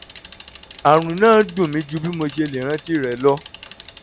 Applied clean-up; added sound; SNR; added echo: none; Bicycle; 15 dB; none.